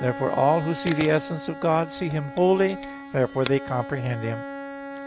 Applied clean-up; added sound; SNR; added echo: none; Camera + Bowed string instrument; 11 dB; none.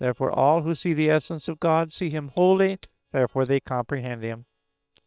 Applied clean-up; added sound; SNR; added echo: neural separator model SepFormer WHAM!.